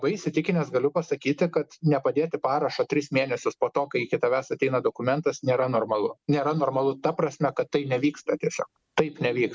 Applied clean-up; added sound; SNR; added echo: none; none; none; none.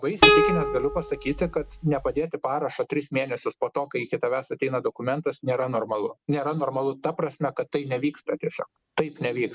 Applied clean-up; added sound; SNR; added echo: none; Plucked string instrument; -4 dB; none.